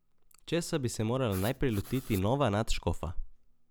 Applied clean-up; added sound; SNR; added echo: none; Writing; 17 dB; none.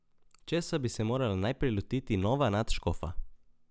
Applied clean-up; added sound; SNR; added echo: none; none; none; none.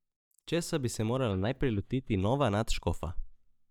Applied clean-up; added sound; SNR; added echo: neural mask model DeepFilterNet 3.